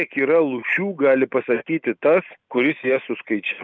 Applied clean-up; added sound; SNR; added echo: none; none; none; none.